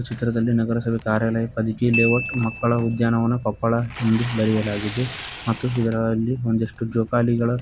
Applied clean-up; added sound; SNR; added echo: none; Tearing + Glockenspiel; 13 dB; none.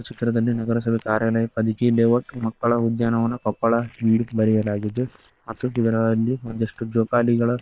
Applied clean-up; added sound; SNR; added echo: neural separator model SepFormer WHAM!.